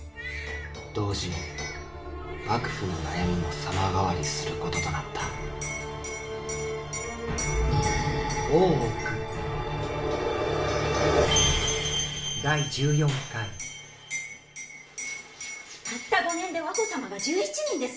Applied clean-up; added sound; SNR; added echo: none; Liquid; 13 dB; reverberation time 0.4 s.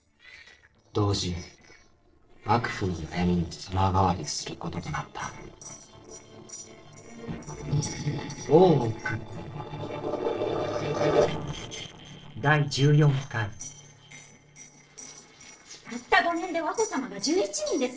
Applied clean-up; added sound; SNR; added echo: neural separator model SepFormer DNS4.